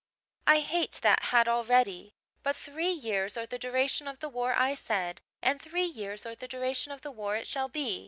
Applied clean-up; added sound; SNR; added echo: none; none; none; none.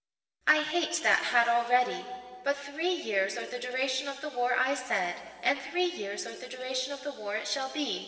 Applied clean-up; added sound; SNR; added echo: none; none; none; reverberation time 1.9 s.